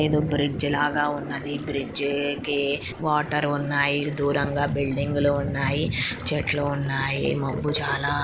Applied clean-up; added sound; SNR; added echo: none; Water tap, faucet; 15 dB; none.